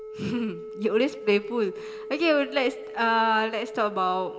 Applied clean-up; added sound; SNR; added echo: none; Telephone; 12 dB; reverberation time 2.1 s.